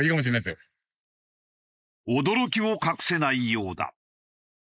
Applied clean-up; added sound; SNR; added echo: neural mask model Resemble Enhance denoiser.